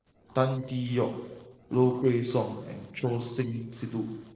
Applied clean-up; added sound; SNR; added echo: neural separator model SepFormer DNS4.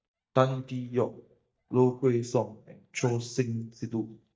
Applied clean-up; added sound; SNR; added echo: neural mask model DeepFilterNet 3.